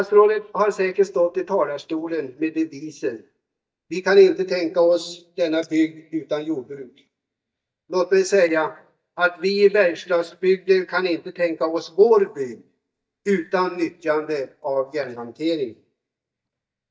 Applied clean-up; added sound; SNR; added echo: neural mask model DeepFilterNet 3.